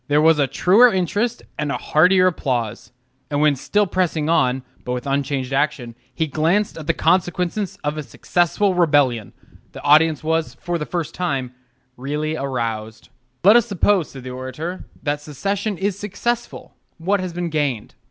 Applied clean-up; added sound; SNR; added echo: none; none; none; none.